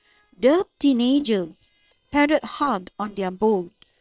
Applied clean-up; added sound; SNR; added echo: neural separator model SepFormer WHAM!.